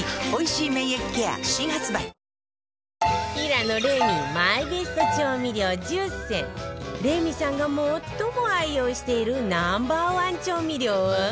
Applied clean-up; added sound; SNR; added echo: none; none; none; none.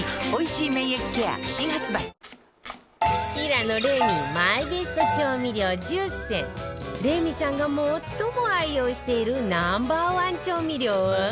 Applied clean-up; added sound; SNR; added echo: none; Domestic sounds, home sounds; 18 dB; none.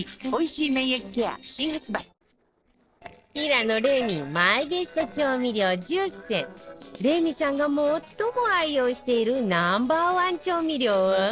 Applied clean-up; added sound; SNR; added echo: neural separator model SepFormer DNS4.